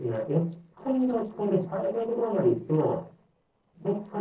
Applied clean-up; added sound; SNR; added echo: neural separator model SepFormer DNS4.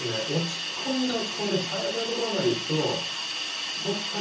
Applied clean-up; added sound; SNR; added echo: none; Hiss; 2 dB; reverberation time 0.6 s.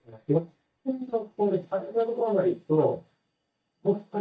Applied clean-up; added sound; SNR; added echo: neural mask model DeepFilterNet 3.